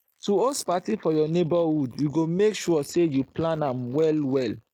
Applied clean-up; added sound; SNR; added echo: neural mask model Resemble Enhance denoiser.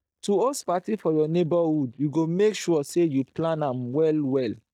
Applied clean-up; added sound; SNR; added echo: neural mask model DeepFilterNet 3.